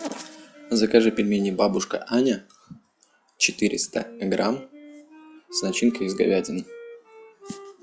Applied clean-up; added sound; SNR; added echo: classical method log-MMSE.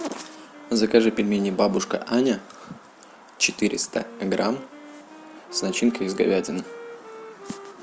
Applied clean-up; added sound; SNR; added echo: none; Wind instrument, woodwind instrument; 18 dB; none.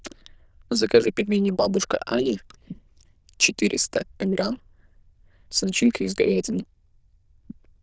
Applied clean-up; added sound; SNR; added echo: neural diffusion model UNIVERSE++.